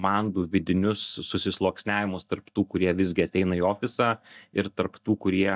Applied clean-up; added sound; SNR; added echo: neural mask model DeepFilterNet 3.